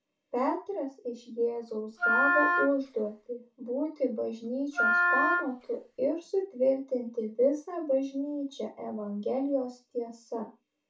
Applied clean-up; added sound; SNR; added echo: none; Wind instrument, woodwind instrument; -3 dB; reverberation time 0.2 s.